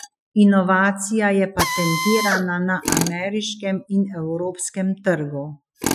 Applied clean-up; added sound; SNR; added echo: classical method Wiener filter.